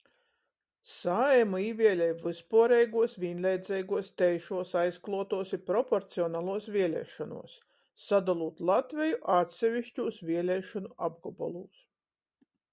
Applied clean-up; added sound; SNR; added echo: none; none; none; none.